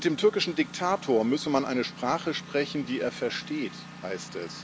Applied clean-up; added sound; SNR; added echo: none; Engine; 15 dB; none.